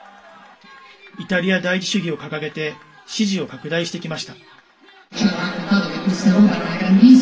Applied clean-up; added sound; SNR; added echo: none; none; none; reverberation time 0.2 s.